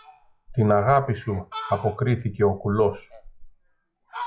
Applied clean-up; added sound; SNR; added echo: classical method log-MMSE.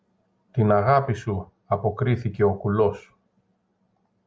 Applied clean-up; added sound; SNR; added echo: none; none; none; none.